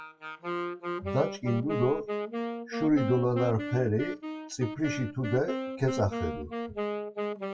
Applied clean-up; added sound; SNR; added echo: classical method WPE with log-MMSE.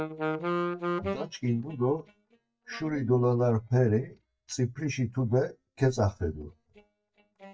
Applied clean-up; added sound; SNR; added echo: neural mask model DeepFilterNet 3.